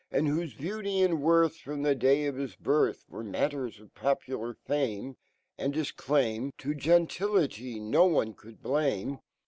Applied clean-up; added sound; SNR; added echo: none; none; none; none.